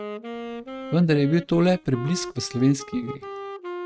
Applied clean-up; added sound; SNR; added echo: neural mask model RNNoise.